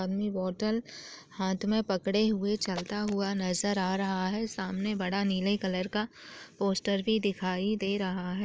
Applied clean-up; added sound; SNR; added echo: none; none; none; none.